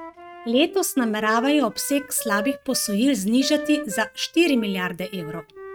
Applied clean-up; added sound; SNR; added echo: neural mask model RNNoise.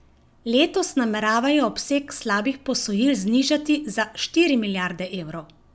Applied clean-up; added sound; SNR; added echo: none; none; none; none.